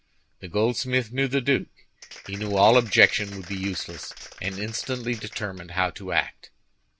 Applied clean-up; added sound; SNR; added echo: none; Applause; 17 dB; none.